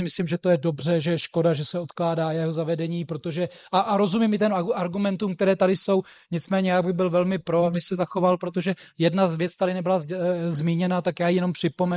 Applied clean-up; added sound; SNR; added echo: neural mask model Resemble Enhance denoiser.